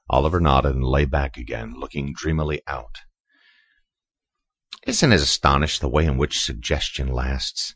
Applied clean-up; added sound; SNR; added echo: classical method Wiener filter.